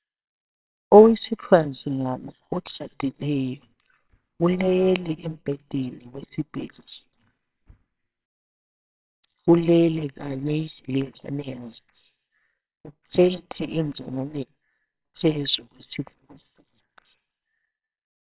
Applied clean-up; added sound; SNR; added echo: neural separator model SepFormer WHAMR!.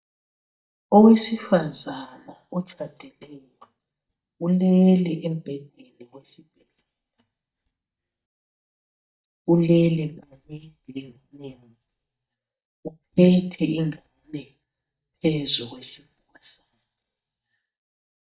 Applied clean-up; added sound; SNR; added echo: neural mask model DeepFilterNet 3.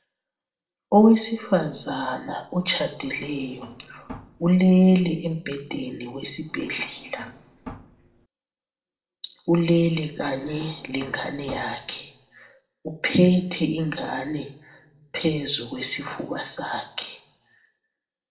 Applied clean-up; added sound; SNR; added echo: neural separator model SepFormer DNS4.